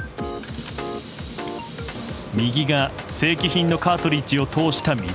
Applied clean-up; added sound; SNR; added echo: none; Dishes, pots, and pans; 16 dB; none.